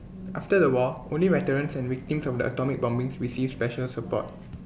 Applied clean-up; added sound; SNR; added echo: none; none; none; none.